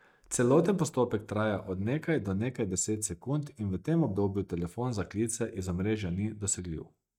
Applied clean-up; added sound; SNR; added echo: neural mask model DeepFilterNet 3.